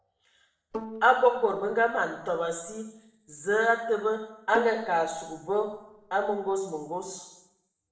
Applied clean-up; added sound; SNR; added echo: neural separator model SepFormer DNS4.